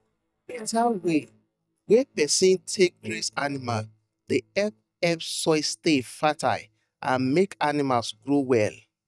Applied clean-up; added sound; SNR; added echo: neural mask model DeepFilterNet 3.